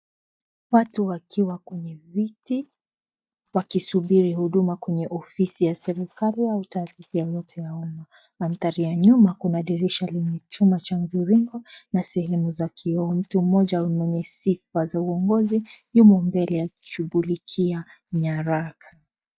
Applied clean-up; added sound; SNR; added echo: neural mask model DeepFilterNet 3.